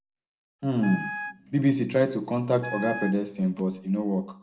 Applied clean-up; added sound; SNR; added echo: none; Wind instrument, woodwind instrument; 10 dB; reverberation time 0.6 s.